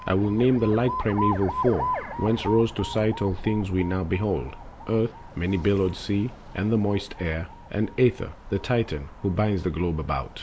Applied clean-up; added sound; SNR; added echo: none; Alarm; 11 dB; none.